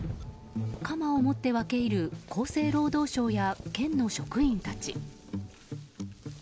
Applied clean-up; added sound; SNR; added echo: none; Fireworks; 15 dB; none.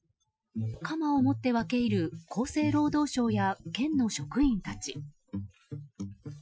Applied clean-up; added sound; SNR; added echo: classical method Wiener filter.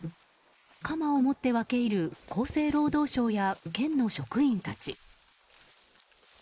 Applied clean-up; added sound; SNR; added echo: neural mask model Resemble Enhance denoiser.